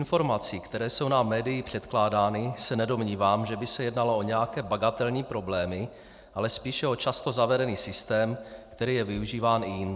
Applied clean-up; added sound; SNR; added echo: none; none; none; none.